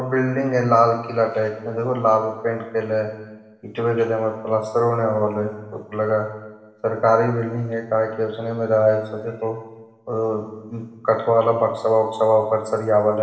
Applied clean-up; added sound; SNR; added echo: none; none; none; reverberation time 1.2 s.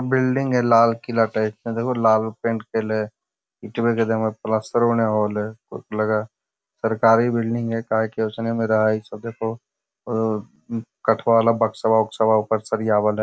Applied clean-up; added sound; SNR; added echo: none; none; none; none.